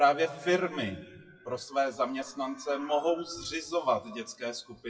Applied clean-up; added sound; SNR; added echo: classical method WPE with log-MMSE.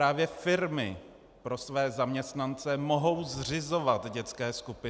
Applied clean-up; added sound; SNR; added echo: none; none; none; none.